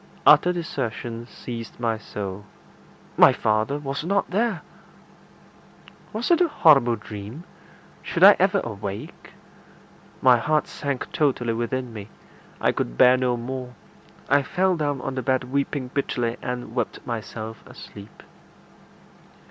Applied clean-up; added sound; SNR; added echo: none; none; none; none.